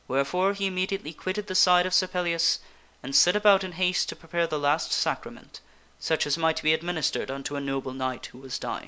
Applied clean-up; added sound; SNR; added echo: none; none; none; none.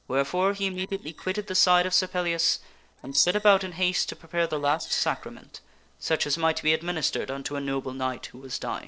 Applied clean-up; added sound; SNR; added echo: neural separator model SepFormer DNS4.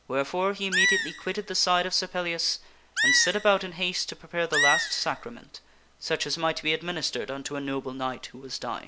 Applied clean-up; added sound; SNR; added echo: none; Animal; 0 dB; none.